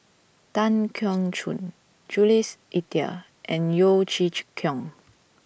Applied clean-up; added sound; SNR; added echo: none; none; none; none.